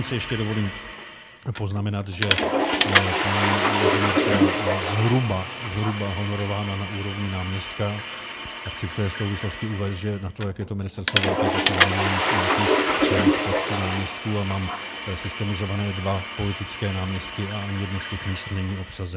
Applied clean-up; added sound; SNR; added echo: none; Toilet flush / Water; -2 dB; none.